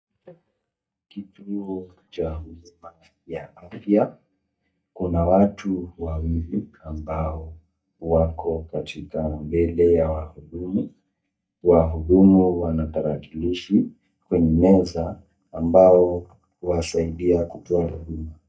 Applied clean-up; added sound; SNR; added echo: neural mask model DeepFilterNet 3.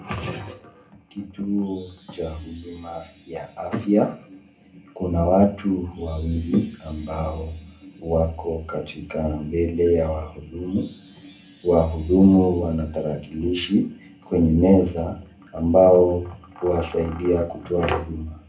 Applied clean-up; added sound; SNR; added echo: none; Chime; 19 dB; reverberation time 0.3 s.